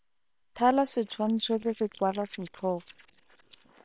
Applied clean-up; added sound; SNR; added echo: neural separator model SepFormer WHAM!.